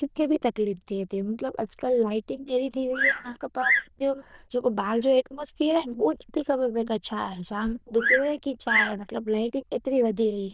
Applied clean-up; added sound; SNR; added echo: neural diffusion model UNIVERSE++.